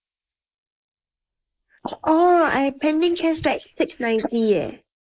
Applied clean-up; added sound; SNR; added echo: neural mask model Resemble Enhance denoiser.